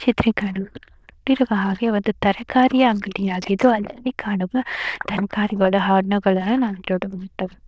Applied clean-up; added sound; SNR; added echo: neural diffusion model UNIVERSE++.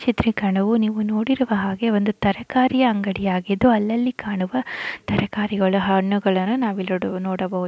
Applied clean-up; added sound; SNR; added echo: none; none; none; none.